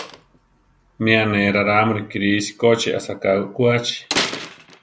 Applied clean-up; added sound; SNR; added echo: none; Slam; 12 dB; none.